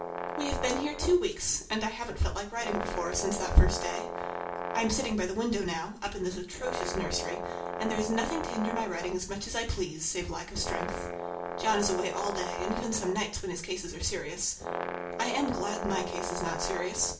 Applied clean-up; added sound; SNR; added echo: none; Brass instrument; 6 dB; reverberation time 0.3 s.